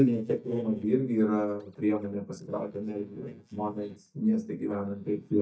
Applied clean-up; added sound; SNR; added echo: neural mask model DeepFilterNet 3.